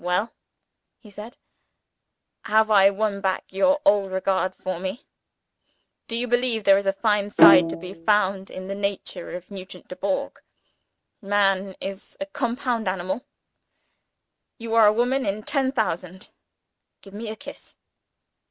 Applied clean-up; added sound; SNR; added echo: none; Bowed string instrument; -4 dB; none.